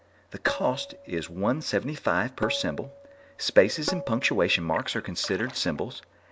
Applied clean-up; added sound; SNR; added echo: none; Splash, splatter + Tabla; 12 dB; none.